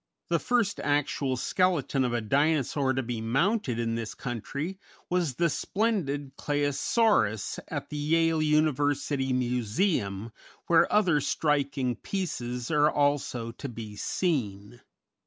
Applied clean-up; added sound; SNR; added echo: none; none; none; none.